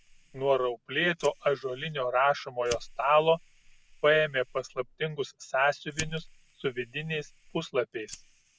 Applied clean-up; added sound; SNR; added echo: none; Fire; 19 dB; none.